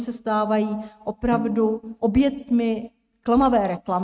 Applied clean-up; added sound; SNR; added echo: neural mask model RNNoise.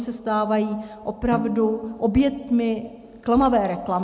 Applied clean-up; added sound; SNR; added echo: none; Snare drum; 15 dB; none.